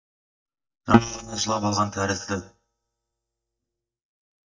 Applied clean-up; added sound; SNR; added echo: neural mask model DeepFilterNet 3.